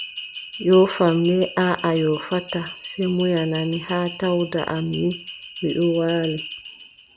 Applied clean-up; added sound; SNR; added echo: none; Bell; 14 dB; none.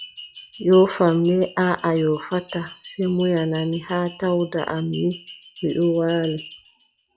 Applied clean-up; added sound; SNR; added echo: classical method log-MMSE.